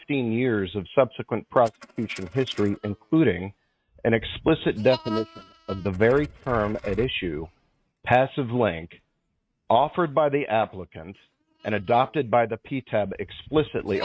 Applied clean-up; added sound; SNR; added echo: neural mask model RNNoise.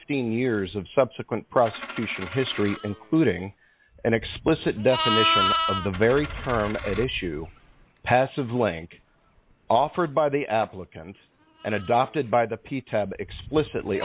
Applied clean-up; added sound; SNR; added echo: none; Livestock, farm animals, working animals + Coin (dropping); 7 dB; none.